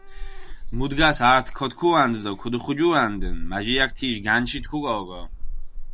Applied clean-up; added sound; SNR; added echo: none; Meow / Purr; 6 dB; none.